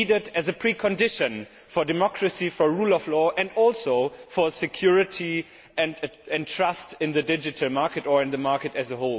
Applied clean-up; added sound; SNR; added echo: none; none; none; none.